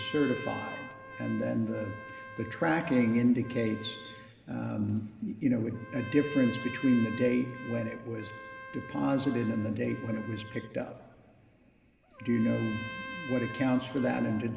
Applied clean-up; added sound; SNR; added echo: none; Trumpet; 14 dB; reverberation time 1.8 s.